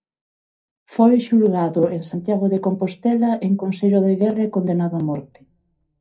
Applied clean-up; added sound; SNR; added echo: none; none; none; reverberation time 0.3 s.